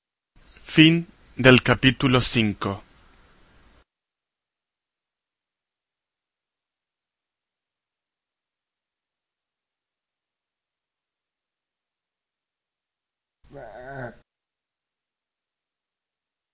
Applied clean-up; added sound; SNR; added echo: none; Burping, eructation; 11 dB; none.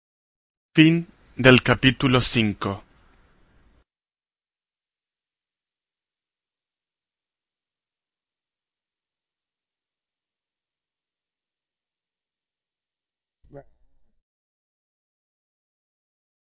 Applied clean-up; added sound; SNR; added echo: neural mask model DeepFilterNet 3.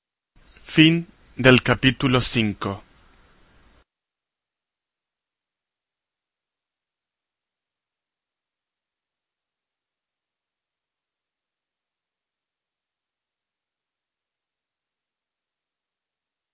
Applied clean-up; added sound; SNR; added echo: none; none; none; none.